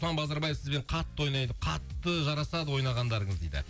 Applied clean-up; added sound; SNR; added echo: none; none; none; none.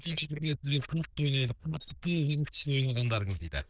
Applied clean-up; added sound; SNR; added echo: neural diffusion model UNIVERSE++.